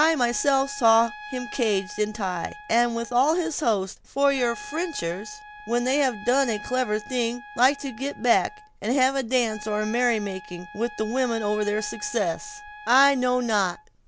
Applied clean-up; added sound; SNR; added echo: none; Trumpet; 17 dB; none.